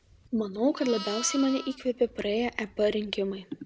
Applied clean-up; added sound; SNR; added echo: none; Livestock, farm animals, working animals; 15 dB; none.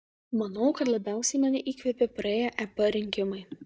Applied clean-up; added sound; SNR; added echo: neural mask model DeepFilterNet 3.